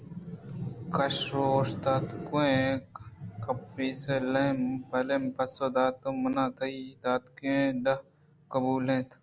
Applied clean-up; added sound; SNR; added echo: none; none; none; none.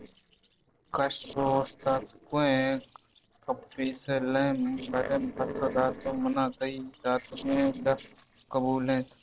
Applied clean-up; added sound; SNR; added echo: neural separator model SepFormer DNS4.